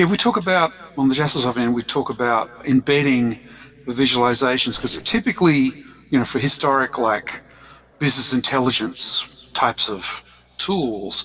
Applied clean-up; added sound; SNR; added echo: neural separator model SepFormer DNS4.